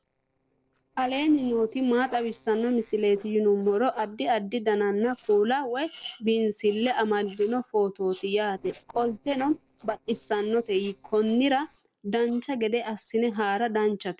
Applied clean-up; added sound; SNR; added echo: neural separator model SepFormer DNS4.